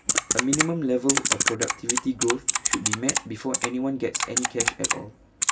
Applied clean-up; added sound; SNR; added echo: none; Typing; -3 dB; reverberation time 0.2 s.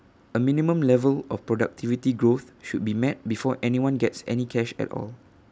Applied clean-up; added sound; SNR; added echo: none; none; none; none.